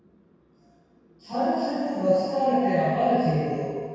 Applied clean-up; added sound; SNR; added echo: none; none; none; reverberation time 2.0 s.